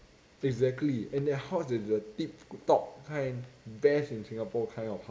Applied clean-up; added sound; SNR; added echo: none; none; none; none.